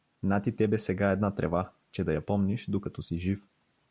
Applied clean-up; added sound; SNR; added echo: none; none; none; none.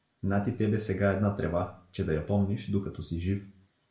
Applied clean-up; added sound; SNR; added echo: none; none; none; reverberation time 0.4 s.